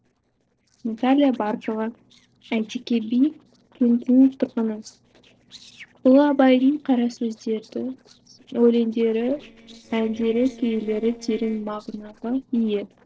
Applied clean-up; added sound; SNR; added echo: neural separator model SepFormer DNS4.